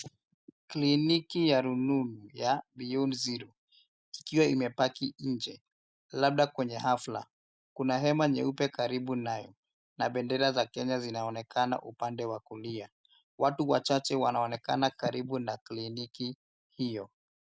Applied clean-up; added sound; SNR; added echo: none; none; none; none.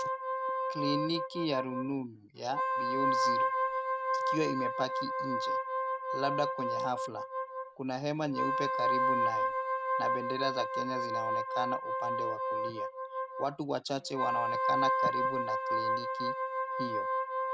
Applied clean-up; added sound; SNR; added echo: none; Wind instrument, woodwind instrument; -5 dB; none.